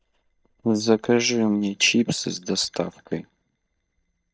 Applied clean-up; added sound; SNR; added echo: neural mask model DeepFilterNet 3.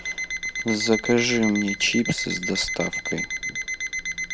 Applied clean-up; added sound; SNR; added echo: none; Alarm; 4 dB; none.